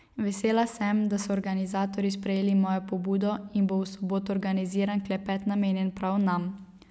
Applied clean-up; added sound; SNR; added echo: none; none; none; none.